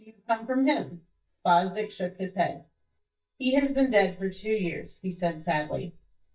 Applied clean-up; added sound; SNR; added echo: neural mask model DeepFilterNet 3.